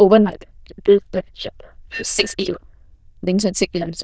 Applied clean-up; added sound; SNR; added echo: neural diffusion model UNIVERSE++.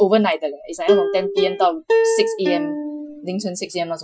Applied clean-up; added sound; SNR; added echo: classical method Wiener filter.